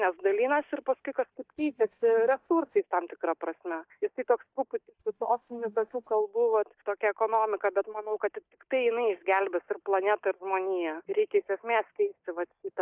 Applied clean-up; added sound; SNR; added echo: neural mask model DeepFilterNet 3.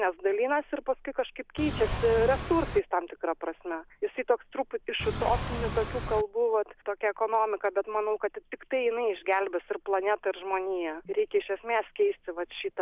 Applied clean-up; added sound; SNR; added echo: none; Engine / Car; 4 dB; none.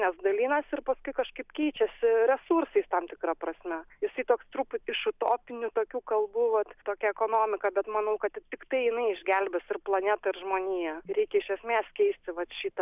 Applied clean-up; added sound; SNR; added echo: none; none; none; none.